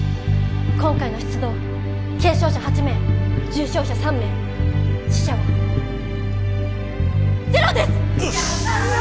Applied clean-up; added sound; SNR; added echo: none; Bass guitar; -4 dB; none.